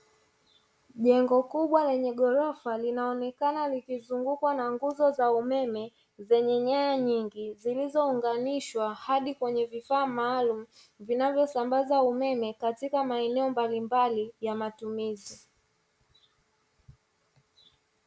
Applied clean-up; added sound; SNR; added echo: none; none; none; none.